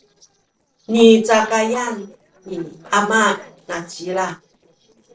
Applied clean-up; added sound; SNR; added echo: neural separator model SepFormer DNS4.